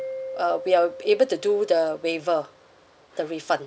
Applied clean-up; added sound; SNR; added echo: none; Mallet percussion; 14 dB; none.